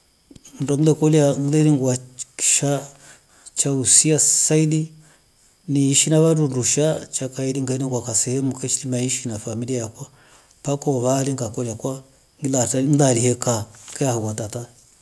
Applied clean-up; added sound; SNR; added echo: none; none; none; none.